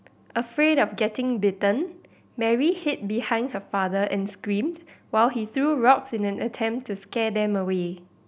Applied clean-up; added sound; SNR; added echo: none; none; none; none.